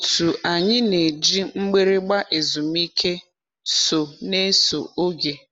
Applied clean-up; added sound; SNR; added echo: none; none; none; none.